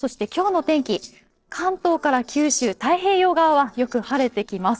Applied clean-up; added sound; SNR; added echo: neural separator model SepFormer DNS4.